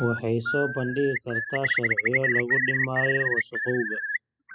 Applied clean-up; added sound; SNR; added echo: classical method spectral subtraction.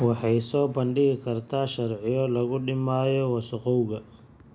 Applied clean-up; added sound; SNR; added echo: none; none; none; none.